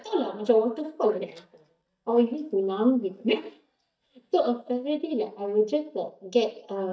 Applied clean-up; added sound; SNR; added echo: neural mask model DeepFilterNet 3.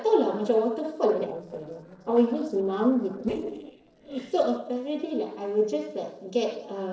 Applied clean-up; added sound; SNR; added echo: neural separator model SepFormer DNS4.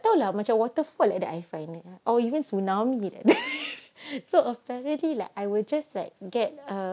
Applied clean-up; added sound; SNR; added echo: none; none; none; none.